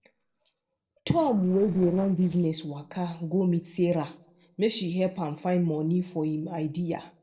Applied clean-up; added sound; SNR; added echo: neural separator model SepFormer DNS4.